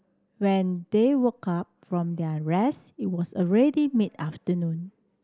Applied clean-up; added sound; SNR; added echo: none; none; none; none.